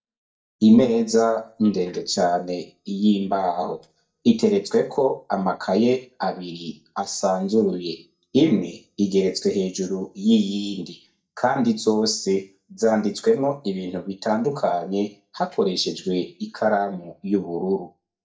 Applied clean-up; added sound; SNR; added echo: neural mask model DeepFilterNet 3.